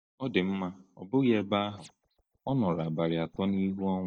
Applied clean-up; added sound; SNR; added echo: neural mask model DeepFilterNet 3.